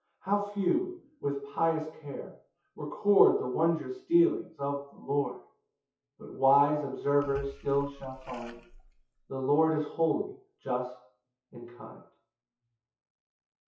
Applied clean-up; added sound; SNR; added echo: classical method WPE with log-MMSE.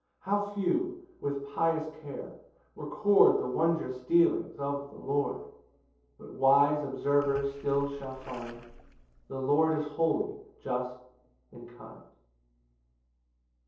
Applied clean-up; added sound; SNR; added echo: neural separator model SepFormer DNS4.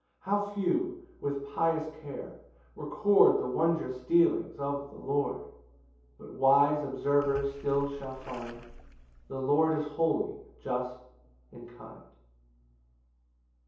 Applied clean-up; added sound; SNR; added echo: none; Splash, splatter; 18 dB; reverberation time 0.7 s.